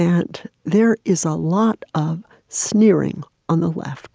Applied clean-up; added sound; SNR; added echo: none; none; none; none.